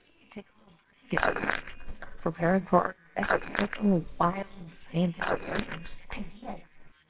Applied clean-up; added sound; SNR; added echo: neural separator model SepFormer WHAMR!.